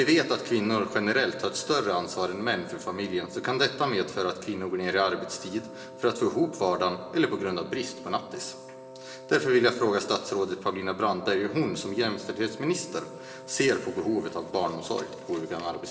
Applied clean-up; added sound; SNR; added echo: none; Wind instrument, woodwind instrument; 17 dB; reverberation time 1.6 s.